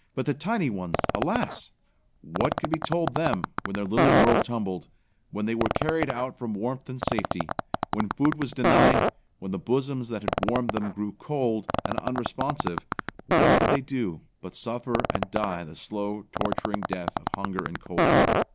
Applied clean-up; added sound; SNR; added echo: none; Fart; -2 dB; none.